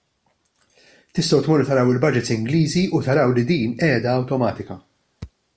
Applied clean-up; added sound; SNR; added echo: none; none; none; none.